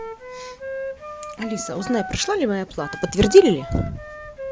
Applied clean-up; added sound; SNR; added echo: none; Wind instrument, woodwind instrument; 12 dB; none.